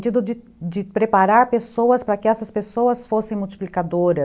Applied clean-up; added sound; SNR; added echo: none; none; none; none.